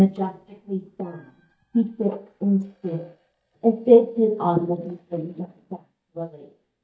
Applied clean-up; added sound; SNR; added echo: neural mask model DeepFilterNet 3.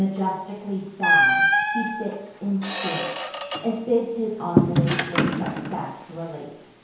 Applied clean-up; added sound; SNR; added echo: none; Squeak; -4 dB; reverberation time 1.0 s.